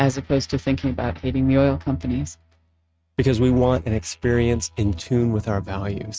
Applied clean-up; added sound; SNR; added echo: neural mask model RNNoise.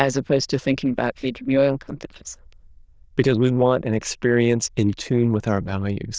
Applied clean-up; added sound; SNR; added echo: neural diffusion model UNIVERSE++.